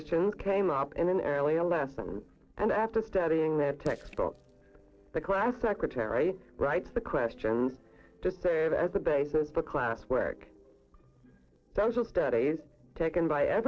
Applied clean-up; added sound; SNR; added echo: neural separator model SepFormer DNS4.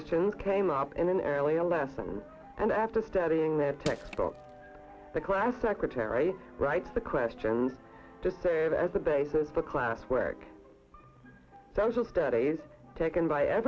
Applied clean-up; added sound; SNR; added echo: none; Crushing; 14 dB; none.